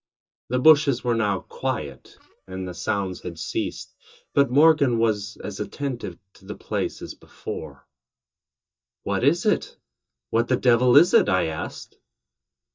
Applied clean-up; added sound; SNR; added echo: neural mask model DeepFilterNet 3.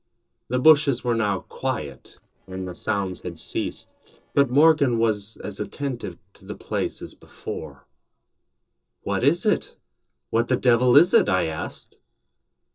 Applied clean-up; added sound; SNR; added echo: neural separator model SepFormer DNS4.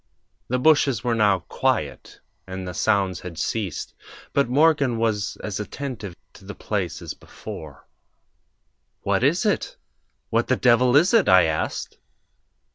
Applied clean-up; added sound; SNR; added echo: none; none; none; none.